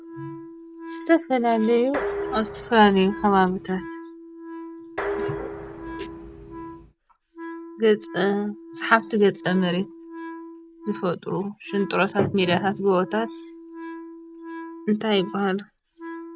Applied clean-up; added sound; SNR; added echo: none; Wind instrument, woodwind instrument + Dishes, pots, and pans; 11 dB; none.